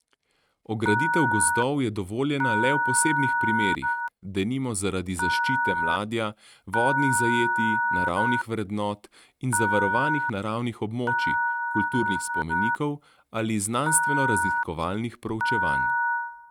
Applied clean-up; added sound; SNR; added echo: neural mask model RNNoise.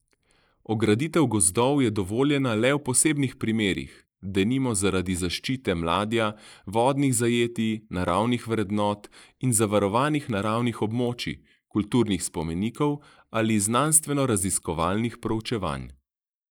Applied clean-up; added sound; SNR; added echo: neural mask model Resemble Enhance denoiser.